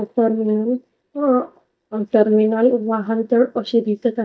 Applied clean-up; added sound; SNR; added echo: neural mask model DeepFilterNet 3.